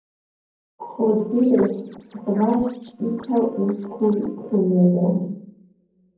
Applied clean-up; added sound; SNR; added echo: neural separator model SepFormer DNS4.